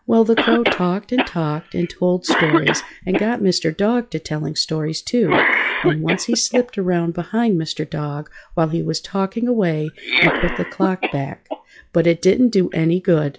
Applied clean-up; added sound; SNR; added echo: classical method log-MMSE.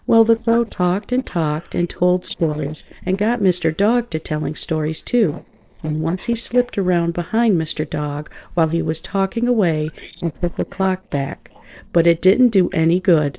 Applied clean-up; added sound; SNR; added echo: neural separator model SepFormer DNS4.